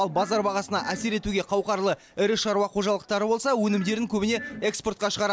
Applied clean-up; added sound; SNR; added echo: none; Glass; 15 dB; none.